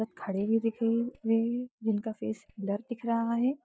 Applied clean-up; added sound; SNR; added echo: neural mask model DeepFilterNet 3.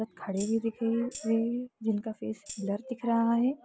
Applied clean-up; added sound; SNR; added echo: none; Tambourine; 17 dB; none.